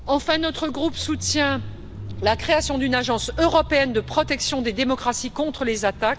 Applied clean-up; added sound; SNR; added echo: none; Mechanisms / Bicycle; 12 dB; none.